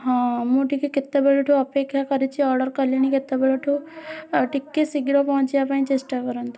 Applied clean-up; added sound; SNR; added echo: none; none; none; none.